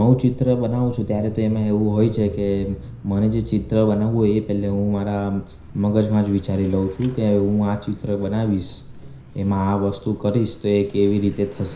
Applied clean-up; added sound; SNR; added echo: none; Mechanisms / Bicycle; 18 dB; reverberation time 0.5 s.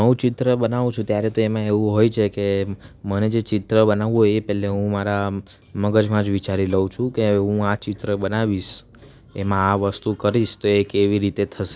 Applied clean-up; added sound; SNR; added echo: none; none; none; none.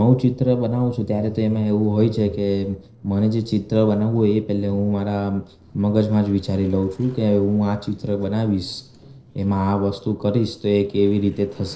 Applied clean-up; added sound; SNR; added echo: neural separator model SepFormer DNS4.